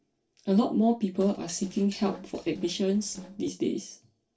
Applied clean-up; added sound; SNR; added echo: neural separator model SepFormer DNS4.